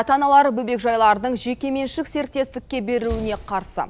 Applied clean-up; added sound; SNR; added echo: none; Slam; 19 dB; none.